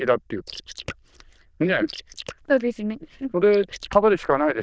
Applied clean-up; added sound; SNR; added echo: neural diffusion model UNIVERSE++.